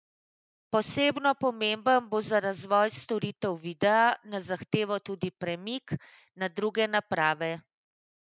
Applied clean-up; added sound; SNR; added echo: none; none; none; none.